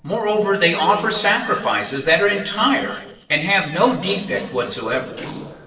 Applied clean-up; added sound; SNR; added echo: neural separator model SepFormer DNS4.